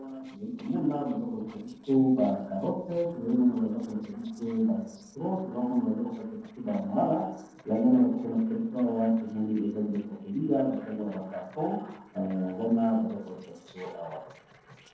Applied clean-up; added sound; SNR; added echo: neural separator model SepFormer DNS4.